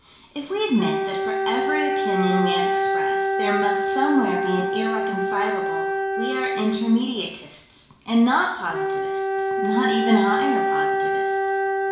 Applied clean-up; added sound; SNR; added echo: none; Wind instrument, woodwind instrument; 0 dB; reverberation time 0.7 s.